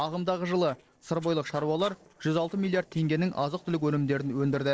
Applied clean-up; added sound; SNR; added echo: neural separator model SepFormer DNS4.